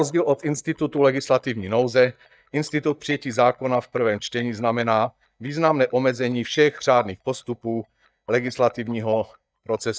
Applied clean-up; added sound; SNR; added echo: neural mask model DeepFilterNet 3.